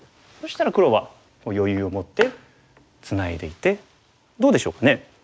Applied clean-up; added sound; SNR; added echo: none; none; none; none.